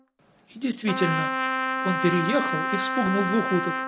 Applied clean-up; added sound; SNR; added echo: none; Trumpet; 1 dB; none.